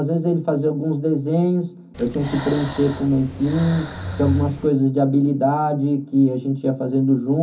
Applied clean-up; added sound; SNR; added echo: none; Breathing; 9 dB; reverberation time 0.3 s.